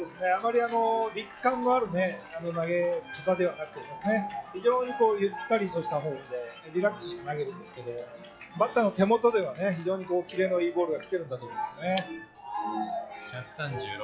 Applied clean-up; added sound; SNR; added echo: classical method log-MMSE.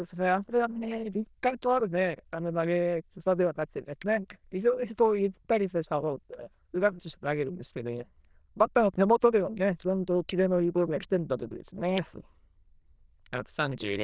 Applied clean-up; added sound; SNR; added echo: neural diffusion model UNIVERSE++.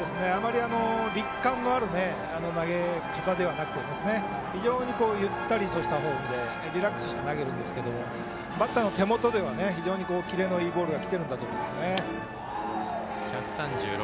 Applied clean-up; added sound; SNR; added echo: none; none; none; none.